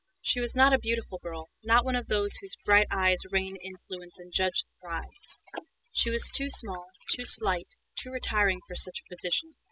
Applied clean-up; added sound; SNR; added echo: classical method spectral subtraction.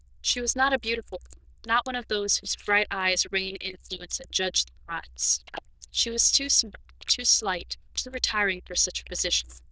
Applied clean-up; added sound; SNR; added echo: neural diffusion model UNIVERSE++.